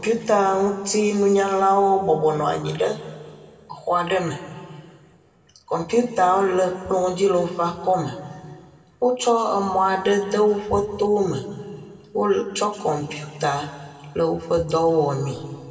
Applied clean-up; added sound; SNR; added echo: none; none; none; reverberation time 1.9 s.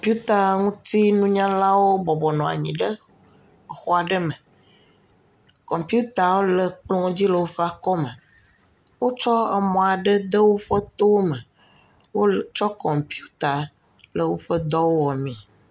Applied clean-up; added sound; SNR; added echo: none; none; none; none.